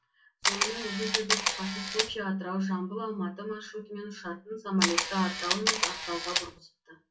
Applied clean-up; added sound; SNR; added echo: none; Camera; -4 dB; reverberation time 0.2 s.